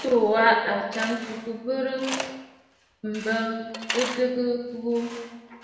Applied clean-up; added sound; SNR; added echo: none; Tools; 12 dB; reverberation time 1.2 s.